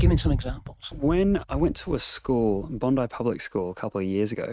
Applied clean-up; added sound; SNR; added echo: neural mask model RNNoise.